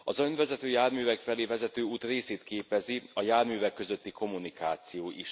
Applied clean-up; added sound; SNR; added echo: none; none; none; none.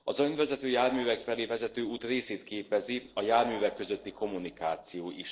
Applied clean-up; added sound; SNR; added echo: neural separator model SepFormer DNS4.